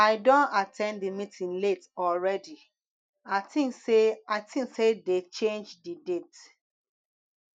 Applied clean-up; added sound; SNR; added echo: neural mask model DeepFilterNet 3.